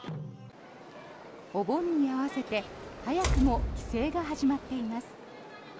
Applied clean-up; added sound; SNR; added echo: none; Door; 3 dB; none.